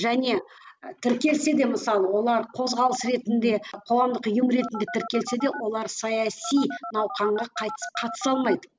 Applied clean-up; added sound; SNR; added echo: none; Telephone; 11 dB; none.